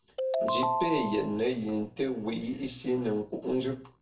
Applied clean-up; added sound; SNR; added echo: none; Ringtone; 0 dB; reverberation time 0.3 s.